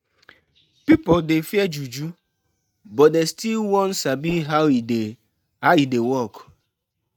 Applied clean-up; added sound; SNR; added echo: neural mask model RNNoise.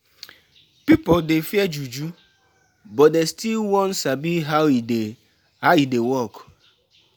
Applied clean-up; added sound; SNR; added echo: none; none; none; none.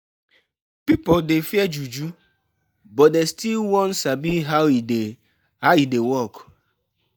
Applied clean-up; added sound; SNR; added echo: neural mask model DeepFilterNet 3.